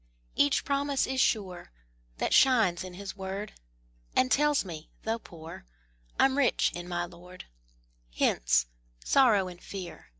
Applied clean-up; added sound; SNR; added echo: none; none; none; none.